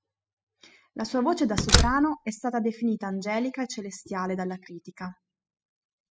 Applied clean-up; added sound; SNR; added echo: classical method spectral subtraction.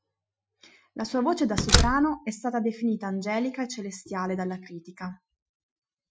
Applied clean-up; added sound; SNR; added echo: classical method Wiener filter.